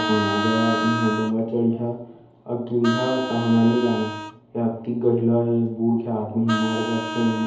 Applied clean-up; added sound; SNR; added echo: none; Vehicle horn, car horn, honking; 8 dB; reverberation time 2.2 s.